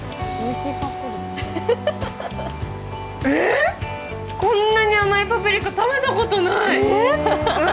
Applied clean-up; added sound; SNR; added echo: none; none; none; none.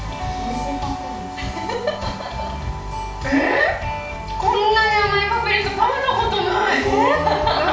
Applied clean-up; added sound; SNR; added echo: none; none; none; reverberation time 0.5 s.